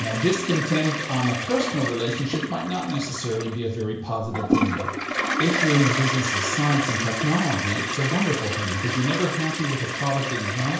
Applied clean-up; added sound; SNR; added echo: none; Toilet flush; 3 dB; reverberation time 0.5 s.